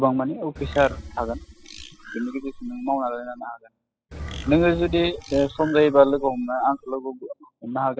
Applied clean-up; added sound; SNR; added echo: classical method spectral subtraction.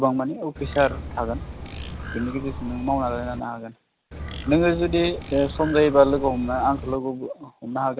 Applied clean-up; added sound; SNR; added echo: none; Bird; 10 dB; none.